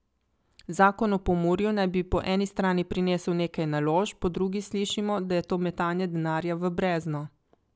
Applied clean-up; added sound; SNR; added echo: none; none; none; none.